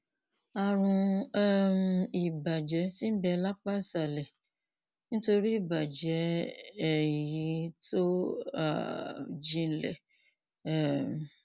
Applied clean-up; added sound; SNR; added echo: none; none; none; none.